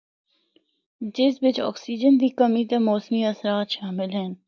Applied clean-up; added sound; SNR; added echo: none; none; none; none.